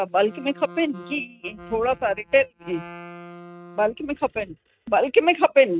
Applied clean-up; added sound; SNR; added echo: neural mask model RNNoise.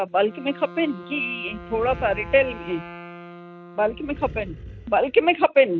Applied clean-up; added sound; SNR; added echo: none; Animal + Wind instrument, woodwind instrument; 15 dB; none.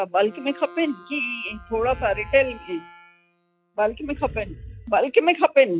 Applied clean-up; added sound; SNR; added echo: classical method log-MMSE.